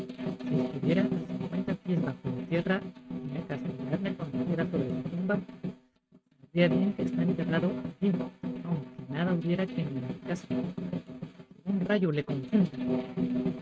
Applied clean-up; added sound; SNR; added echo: neural mask model RNNoise.